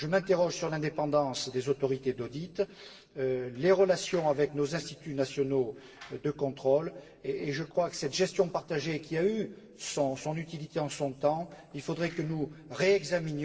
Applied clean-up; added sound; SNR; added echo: neural separator model SepFormer DNS4.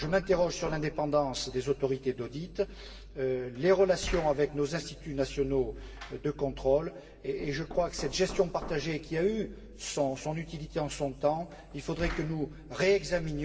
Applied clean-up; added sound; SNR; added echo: none; Knock; 13 dB; reverberation time 1.8 s.